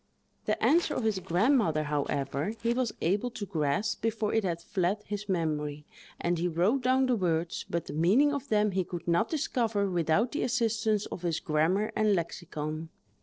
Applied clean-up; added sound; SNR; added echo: neural separator model SepFormer DNS4.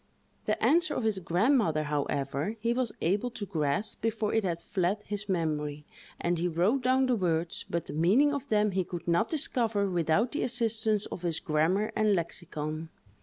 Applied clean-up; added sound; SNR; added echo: none; none; none; none.